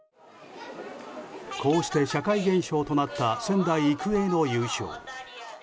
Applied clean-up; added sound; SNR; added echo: none; none; none; none.